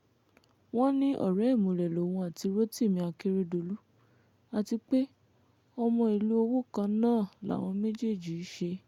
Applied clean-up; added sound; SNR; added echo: none; none; none; none.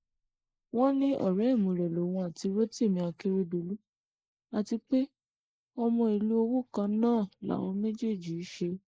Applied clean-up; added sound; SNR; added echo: neural mask model Resemble Enhance denoiser.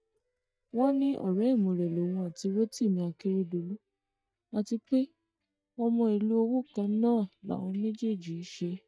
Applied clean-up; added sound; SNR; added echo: neural mask model DeepFilterNet 3.